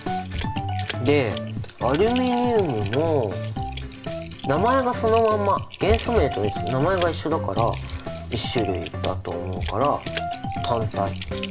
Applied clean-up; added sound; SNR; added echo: none; Typing; 13 dB; reverberation time 0.3 s.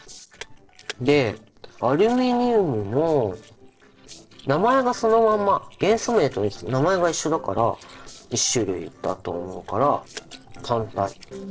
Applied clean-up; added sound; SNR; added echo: neural separator model SepFormer DNS4.